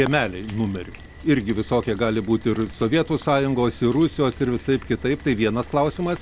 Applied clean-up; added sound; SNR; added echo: none; Rain; 17 dB; none.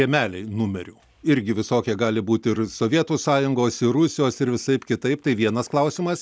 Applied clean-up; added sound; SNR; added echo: none; none; none; none.